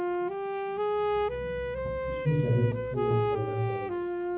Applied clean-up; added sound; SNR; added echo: none; Wind instrument, woodwind instrument; -2 dB; reverberation time 0.9 s.